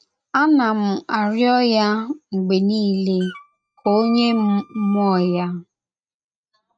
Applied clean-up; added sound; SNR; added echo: neural mask model RNNoise.